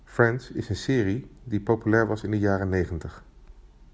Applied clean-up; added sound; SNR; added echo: none; none; none; none.